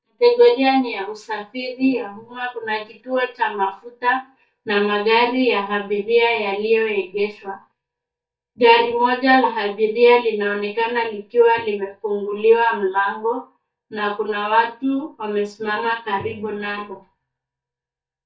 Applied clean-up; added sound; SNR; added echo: neural mask model DeepFilterNet 3.